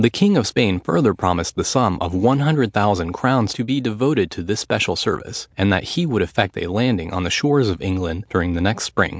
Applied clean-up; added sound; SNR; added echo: none; none; none; none.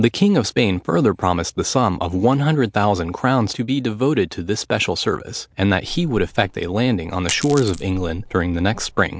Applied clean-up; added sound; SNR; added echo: none; Coin (dropping); 15 dB; none.